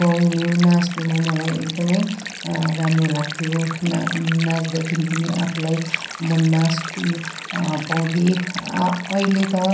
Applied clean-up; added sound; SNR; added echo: none; Stream; 10 dB; reverberation time 0.6 s.